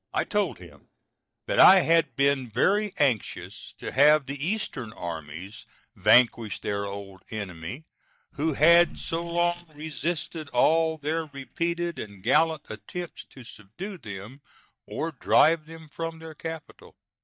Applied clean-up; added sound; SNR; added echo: neural mask model DeepFilterNet 3.